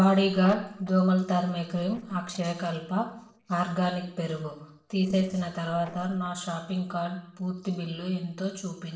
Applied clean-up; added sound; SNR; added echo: neural separator model SepFormer DNS4.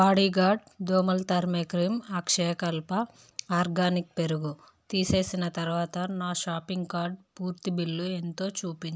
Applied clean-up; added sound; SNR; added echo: none; none; none; none.